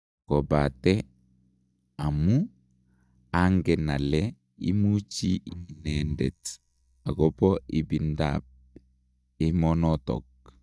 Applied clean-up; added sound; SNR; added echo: neural mask model DeepFilterNet 3.